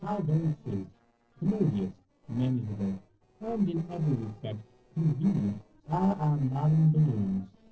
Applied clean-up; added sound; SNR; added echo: neural separator model SepFormer DNS4.